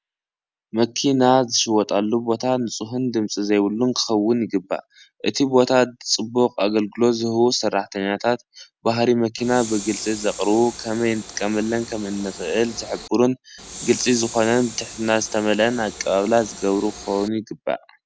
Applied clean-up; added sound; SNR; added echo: none; Train; 15 dB; none.